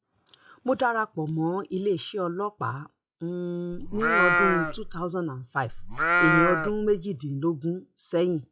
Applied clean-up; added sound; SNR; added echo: classical method log-MMSE.